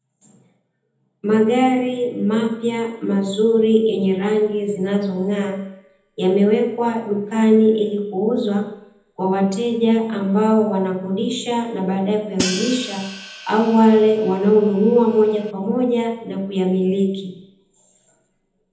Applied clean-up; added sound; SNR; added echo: none; Hi-hat; 13 dB; reverberation time 1.0 s.